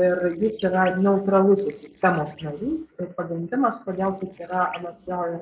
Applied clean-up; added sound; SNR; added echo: neural mask model Resemble Enhance denoiser.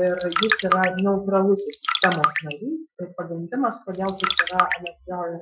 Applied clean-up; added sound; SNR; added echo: classical method Wiener filter.